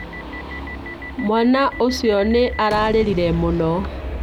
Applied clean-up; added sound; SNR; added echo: none; Boom; 14 dB; none.